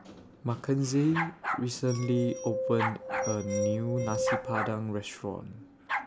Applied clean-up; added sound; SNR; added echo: none; Glass + Bark; 3 dB; none.